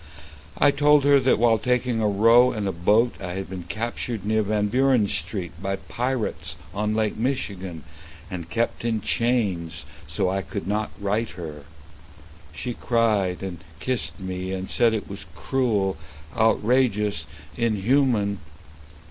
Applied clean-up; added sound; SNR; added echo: none; none; none; none.